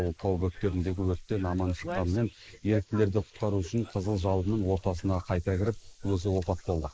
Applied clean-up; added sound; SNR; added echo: neural mask model Resemble Enhance denoiser.